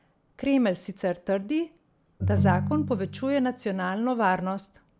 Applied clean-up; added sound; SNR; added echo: none; Ringtone; 0 dB; none.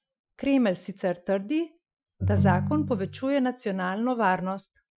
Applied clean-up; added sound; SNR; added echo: classical method Wiener filter.